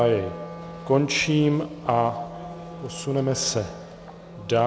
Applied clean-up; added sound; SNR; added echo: none; Wind instrument, woodwind instrument; 15 dB; none.